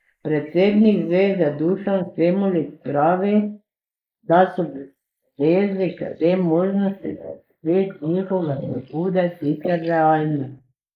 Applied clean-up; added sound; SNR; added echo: neural mask model Resemble Enhance denoiser.